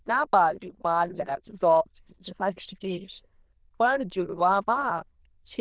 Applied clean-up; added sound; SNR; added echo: neural diffusion model UNIVERSE++.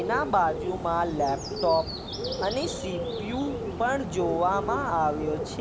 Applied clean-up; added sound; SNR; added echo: none; Bird; 5 dB; none.